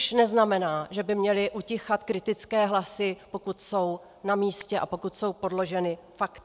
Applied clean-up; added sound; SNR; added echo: none; none; none; none.